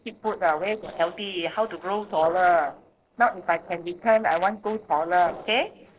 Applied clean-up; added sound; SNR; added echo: neural separator model SepFormer DNS4.